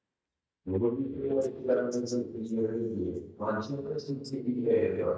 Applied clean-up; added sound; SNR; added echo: neural mask model DeepFilterNet 3.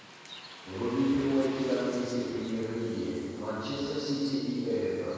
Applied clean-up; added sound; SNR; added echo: none; Bird; 17 dB; reverberation time 2.2 s.